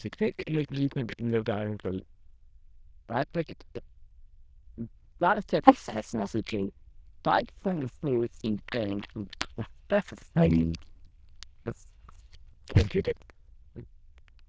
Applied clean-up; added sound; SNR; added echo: neural diffusion model UNIVERSE++.